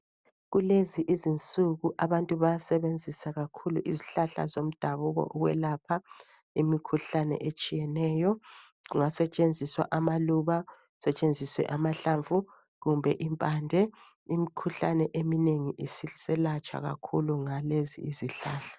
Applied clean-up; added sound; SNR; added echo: none; none; none; none.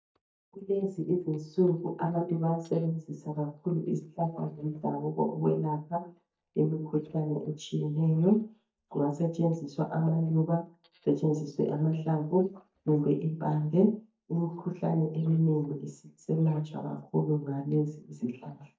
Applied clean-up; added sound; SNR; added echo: neural mask model DeepFilterNet 3.